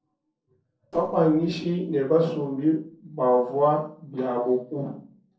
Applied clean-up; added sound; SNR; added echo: neural separator model SepFormer DNS4.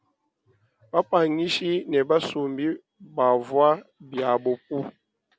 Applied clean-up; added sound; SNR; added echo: none; none; none; none.